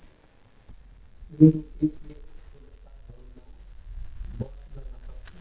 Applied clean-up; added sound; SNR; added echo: neural mask model DeepFilterNet 3.